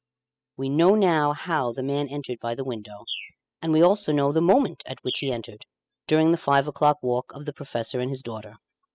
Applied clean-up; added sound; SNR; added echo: classical method spectral subtraction.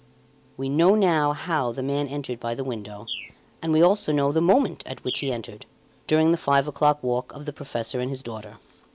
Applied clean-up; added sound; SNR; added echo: none; Bird; 17 dB; none.